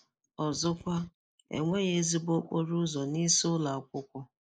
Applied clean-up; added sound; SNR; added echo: neural mask model Resemble Enhance denoiser.